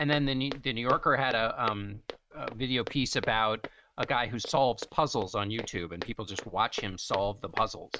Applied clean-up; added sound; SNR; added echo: neural mask model RNNoise.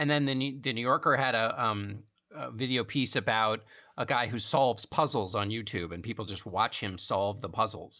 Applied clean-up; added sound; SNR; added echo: none; none; none; none.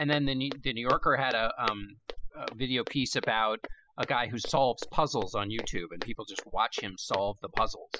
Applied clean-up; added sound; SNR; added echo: classical method spectral subtraction.